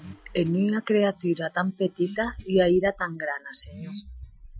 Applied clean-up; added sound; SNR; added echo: classical method Wiener filter.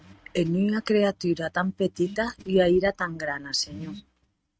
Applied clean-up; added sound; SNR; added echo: neural mask model RNNoise.